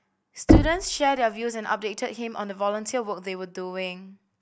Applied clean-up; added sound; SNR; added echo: none; Knock; -3 dB; none.